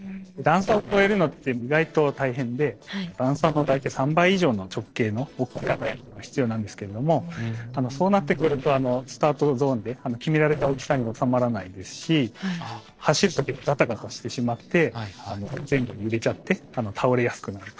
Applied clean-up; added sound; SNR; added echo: neural separator model SepFormer DNS4.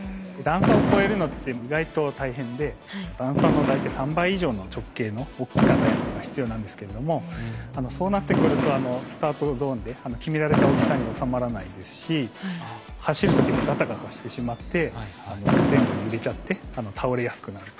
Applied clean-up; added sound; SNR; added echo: none; Fireworks; 0 dB; none.